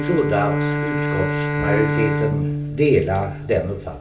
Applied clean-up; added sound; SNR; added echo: none; Bowed string instrument; 1 dB; reverberation time 0.2 s.